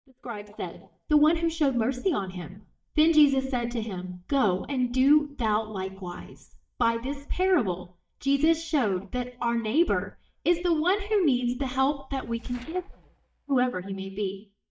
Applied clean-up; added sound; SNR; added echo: neural mask model DeepFilterNet 3.